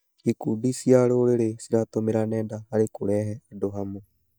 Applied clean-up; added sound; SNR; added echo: neural mask model DeepFilterNet 3.